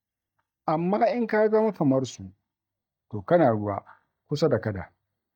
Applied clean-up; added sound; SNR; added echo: neural mask model DeepFilterNet 3.